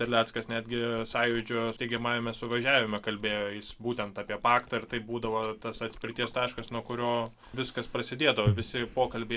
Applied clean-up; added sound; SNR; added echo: none; Chewing, mastication; 11 dB; none.